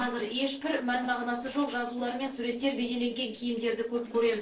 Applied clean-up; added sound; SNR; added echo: neural separator model SepFormer DNS4.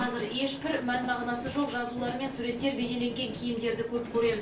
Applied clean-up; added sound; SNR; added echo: none; Train; 10 dB; reverberation time 0.3 s.